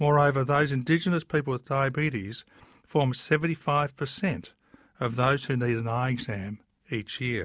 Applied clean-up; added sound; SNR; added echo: none; none; none; none.